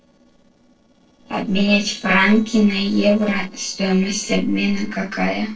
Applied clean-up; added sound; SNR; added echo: neural separator model SepFormer DNS4.